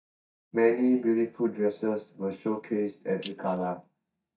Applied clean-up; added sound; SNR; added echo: neural mask model DeepFilterNet 3.